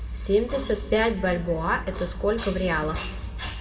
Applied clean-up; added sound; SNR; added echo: none; none; none; reverberation time 1.6 s.